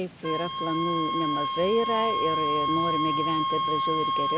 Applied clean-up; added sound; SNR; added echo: none; Wind instrument, woodwind instrument; -2 dB; none.